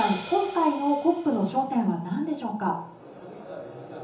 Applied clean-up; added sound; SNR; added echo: none; Hi-hat; 19 dB; reverberation time 0.6 s.